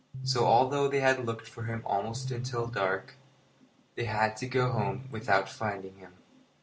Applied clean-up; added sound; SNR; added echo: none; Piano; 11 dB; none.